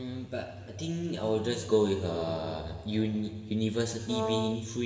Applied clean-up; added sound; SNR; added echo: none; Brass instrument; 4 dB; reverberation time 2.5 s.